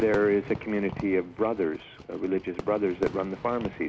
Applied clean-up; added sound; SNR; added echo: none; Fireworks; 12 dB; none.